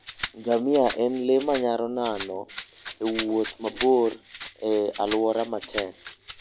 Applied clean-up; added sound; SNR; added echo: none; Rattle (instrument); 6 dB; none.